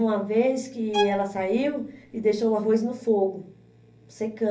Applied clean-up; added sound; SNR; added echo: none; Bowed string instrument; 10 dB; reverberation time 0.3 s.